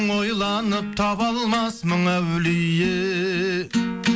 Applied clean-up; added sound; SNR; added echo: none; none; none; none.